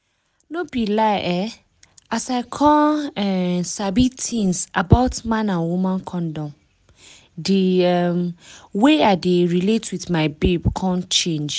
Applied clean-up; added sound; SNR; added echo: none; none; none; none.